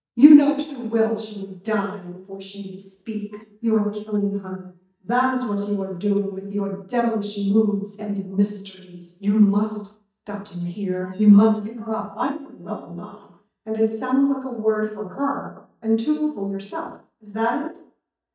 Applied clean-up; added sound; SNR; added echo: neural mask model DeepFilterNet 3.